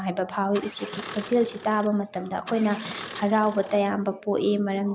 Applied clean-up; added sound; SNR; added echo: none; Engine starting; 14 dB; none.